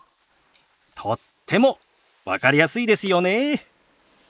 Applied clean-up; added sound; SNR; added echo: neural mask model Resemble Enhance denoiser.